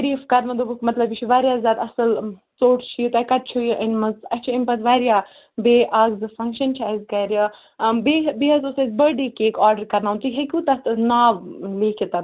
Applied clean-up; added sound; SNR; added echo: none; none; none; none.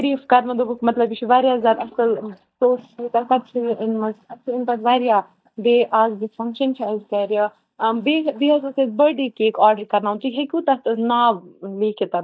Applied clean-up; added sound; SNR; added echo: neural mask model DeepFilterNet 3.